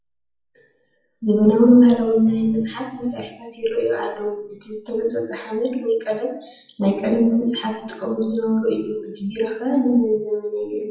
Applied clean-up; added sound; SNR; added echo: classical method WPE with log-MMSE.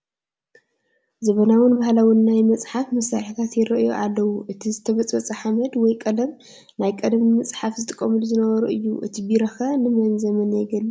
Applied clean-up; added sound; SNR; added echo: none; none; none; none.